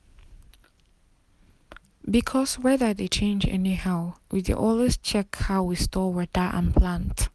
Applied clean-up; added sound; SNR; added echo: none; none; none; none.